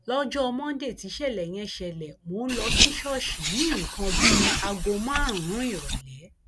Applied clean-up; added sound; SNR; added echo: none; Car; -4 dB; none.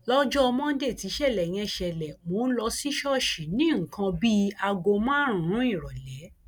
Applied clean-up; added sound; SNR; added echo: none; none; none; none.